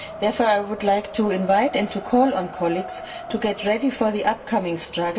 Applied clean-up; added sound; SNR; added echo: none; Wind; 14 dB; reverberation time 0.2 s.